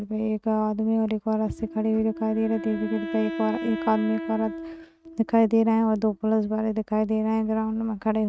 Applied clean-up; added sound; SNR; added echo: neural mask model RNNoise.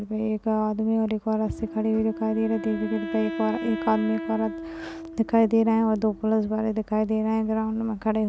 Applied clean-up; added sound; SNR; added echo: none; Wind instrument, woodwind instrument; 12 dB; none.